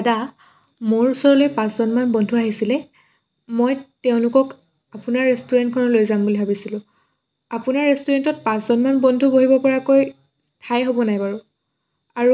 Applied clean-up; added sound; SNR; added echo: none; none; none; none.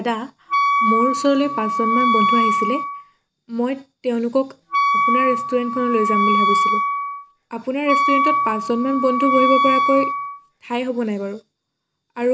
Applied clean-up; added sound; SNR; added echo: none; Wind instrument, woodwind instrument; -3 dB; none.